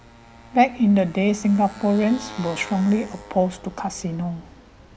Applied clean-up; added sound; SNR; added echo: none; Motorcycle; 19 dB; none.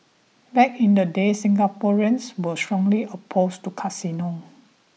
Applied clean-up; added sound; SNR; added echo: none; none; none; none.